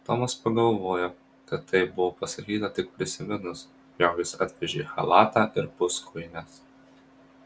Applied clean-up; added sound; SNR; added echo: none; none; none; none.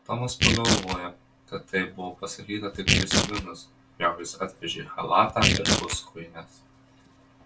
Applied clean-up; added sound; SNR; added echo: none; Tearing; -2 dB; reverberation time 0.1 s.